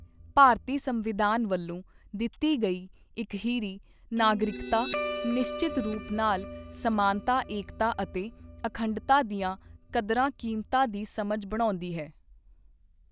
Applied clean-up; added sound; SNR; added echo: none; Guitar; 13 dB; none.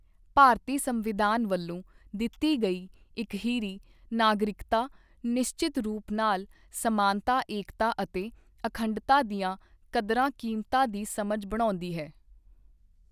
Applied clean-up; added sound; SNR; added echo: none; none; none; none.